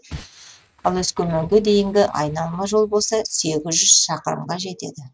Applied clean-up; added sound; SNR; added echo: neural mask model RNNoise.